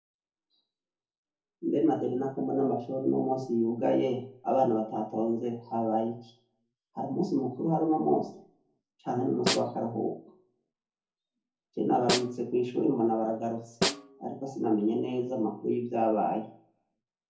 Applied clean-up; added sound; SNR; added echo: none; Snare drum; 5 dB; reverberation time 0.6 s.